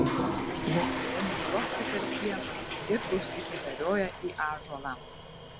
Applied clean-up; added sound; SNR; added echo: none; Toilet flush; -1 dB; none.